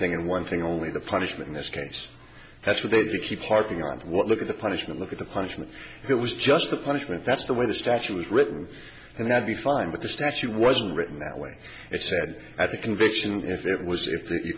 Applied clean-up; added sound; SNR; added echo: none; none; none; none.